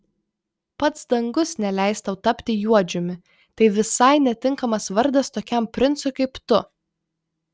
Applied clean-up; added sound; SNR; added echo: none; none; none; none.